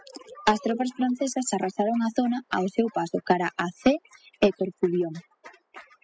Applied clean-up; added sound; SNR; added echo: classical method spectral subtraction.